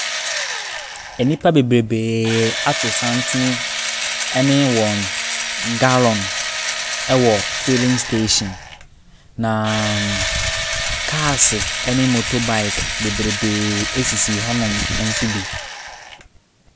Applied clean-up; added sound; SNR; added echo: none; Engine / Drill; 4 dB; none.